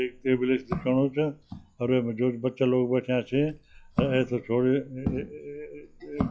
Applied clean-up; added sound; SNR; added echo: classical method log-MMSE.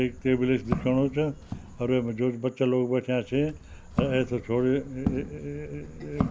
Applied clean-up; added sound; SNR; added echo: none; Walk, footsteps; 8 dB; none.